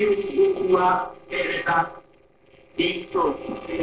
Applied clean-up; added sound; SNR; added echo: neural separator model SepFormer DNS4.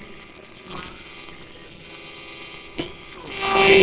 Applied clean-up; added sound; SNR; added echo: neural separator model SepFormer WHAMR!.